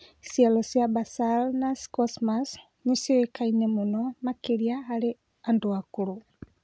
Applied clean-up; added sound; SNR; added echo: none; none; none; none.